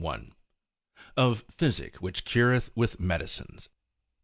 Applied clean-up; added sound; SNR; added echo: none; none; none; none.